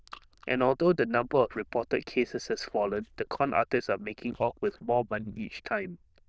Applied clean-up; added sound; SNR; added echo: neural diffusion model UNIVERSE++.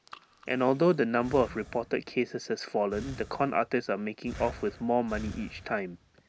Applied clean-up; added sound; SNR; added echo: none; Breathing; 17 dB; none.